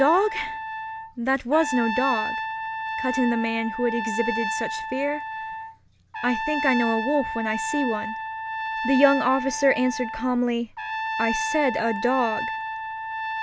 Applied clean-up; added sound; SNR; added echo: none; Trumpet; 4 dB; none.